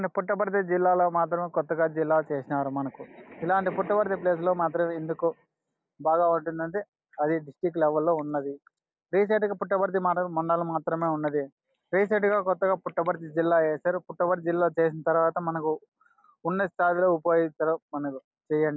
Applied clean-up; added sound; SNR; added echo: none; none; none; none.